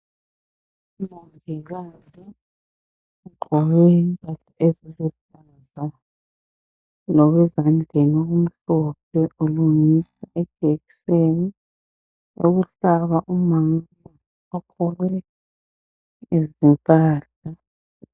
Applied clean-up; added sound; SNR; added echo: neural mask model DeepFilterNet 3.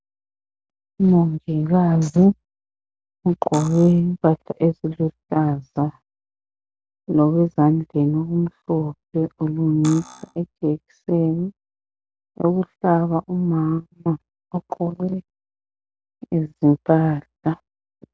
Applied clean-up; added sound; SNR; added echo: none; Cutlery, silverware; 16 dB; none.